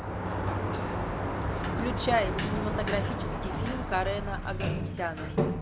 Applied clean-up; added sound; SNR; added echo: none; Sliding door; -3 dB; none.